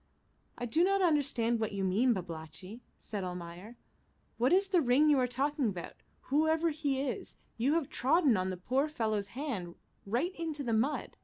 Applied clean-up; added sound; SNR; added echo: none; none; none; none.